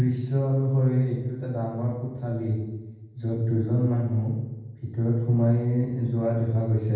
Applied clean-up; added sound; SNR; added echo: none; none; none; reverberation time 1.2 s.